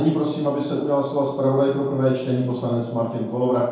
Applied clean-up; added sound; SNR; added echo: none; none; none; reverberation time 0.8 s.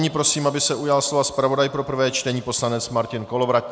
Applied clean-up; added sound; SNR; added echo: none; none; none; none.